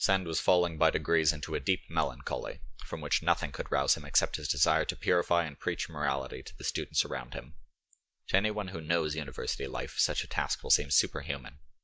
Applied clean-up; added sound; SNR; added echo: neural mask model Resemble Enhance denoiser.